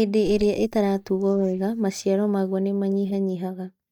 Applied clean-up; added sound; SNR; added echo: neural mask model DeepFilterNet 3.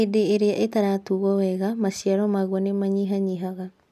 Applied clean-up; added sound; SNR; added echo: none; none; none; none.